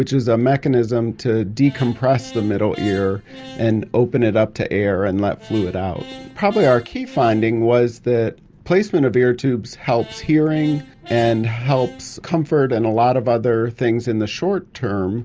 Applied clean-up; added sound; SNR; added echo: none; Brass instrument; 20 dB; none.